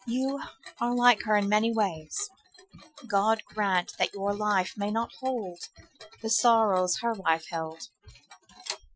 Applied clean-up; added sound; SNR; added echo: classical method Wiener filter.